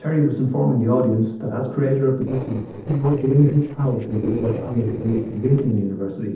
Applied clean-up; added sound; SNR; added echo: neural separator model SepFormer DNS4.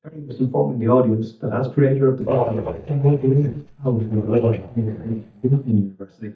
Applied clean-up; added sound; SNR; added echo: neural mask model DeepFilterNet 3.